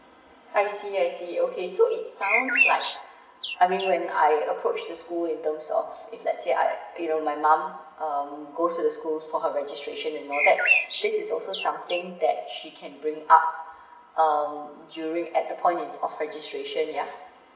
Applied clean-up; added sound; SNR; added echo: none; Bird; 0 dB; reverberation time 0.8 s.